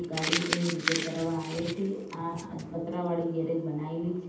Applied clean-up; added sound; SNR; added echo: none; Crumpling, crinkling; 6 dB; reverberation time 0.8 s.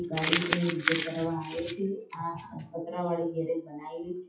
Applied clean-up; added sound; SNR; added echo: classical method WPE with log-MMSE.